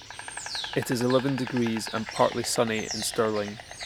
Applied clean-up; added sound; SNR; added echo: none; Insect; 10 dB; none.